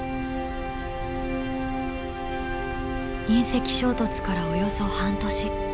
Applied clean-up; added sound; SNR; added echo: none; none; none; none.